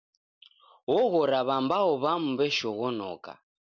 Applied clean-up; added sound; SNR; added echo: none; none; none; none.